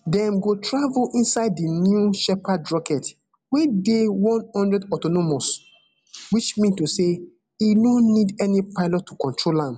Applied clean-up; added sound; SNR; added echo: none; none; none; none.